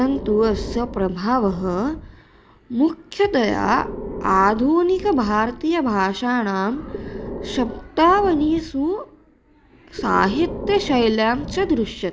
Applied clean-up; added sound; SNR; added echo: none; Breathing; 13 dB; none.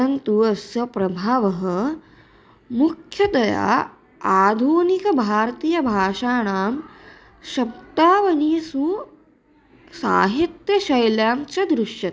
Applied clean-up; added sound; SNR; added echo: none; none; none; none.